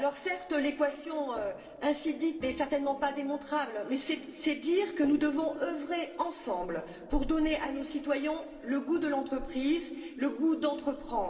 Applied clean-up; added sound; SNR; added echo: neural separator model SepFormer DNS4.